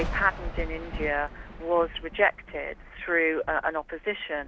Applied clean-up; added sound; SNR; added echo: none; Thunder; 9 dB; none.